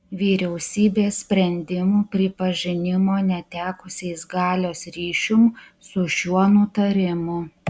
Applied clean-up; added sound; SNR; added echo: none; none; none; none.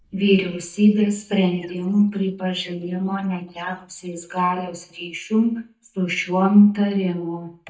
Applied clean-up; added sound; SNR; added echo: neural mask model DeepFilterNet 3.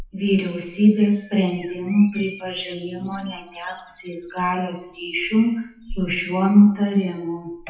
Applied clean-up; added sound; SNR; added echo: classical method WPE with log-MMSE.